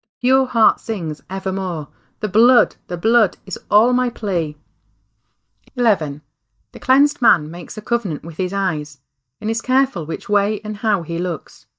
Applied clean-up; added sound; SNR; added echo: neural mask model DeepFilterNet 3.